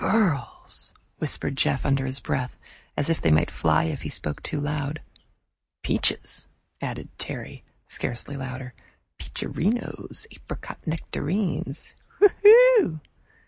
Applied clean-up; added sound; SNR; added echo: none; none; none; none.